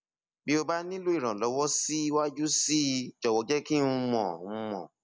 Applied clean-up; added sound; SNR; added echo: none; none; none; none.